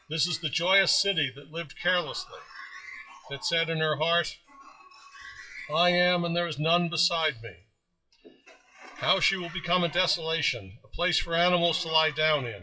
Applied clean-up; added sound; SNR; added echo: classical method WPE with log-MMSE.